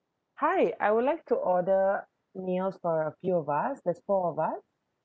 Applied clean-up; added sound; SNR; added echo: none; none; none; none.